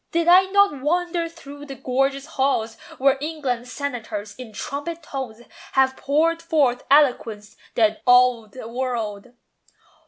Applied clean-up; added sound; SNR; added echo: none; none; none; none.